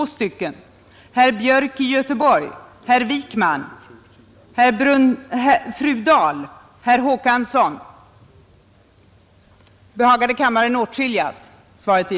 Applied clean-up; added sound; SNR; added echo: none; none; none; none.